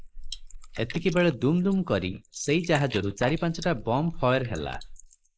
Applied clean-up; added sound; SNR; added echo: neural mask model Resemble Enhance denoiser.